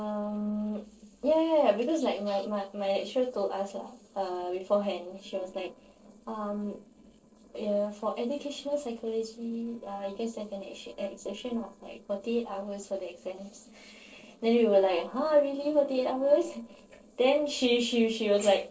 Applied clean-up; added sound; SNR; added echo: neural separator model SepFormer DNS4.